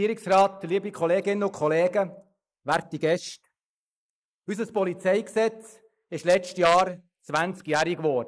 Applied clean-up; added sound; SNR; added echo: neural mask model Resemble Enhance denoiser.